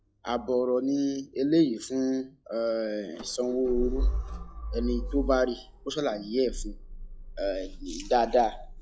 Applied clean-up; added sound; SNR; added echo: classical method log-MMSE.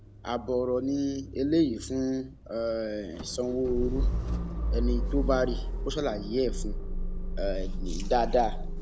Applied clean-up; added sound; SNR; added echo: none; Idling / Engine starting / Motor vehicle (road); 2 dB; none.